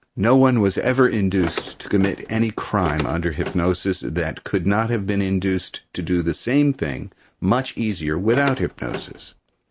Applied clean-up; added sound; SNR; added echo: none; Car; 12 dB; none.